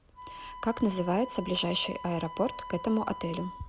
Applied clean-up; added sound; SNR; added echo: none; Wind instrument, woodwind instrument; 12 dB; none.